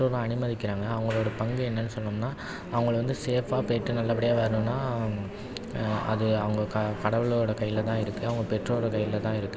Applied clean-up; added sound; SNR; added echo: none; none; none; none.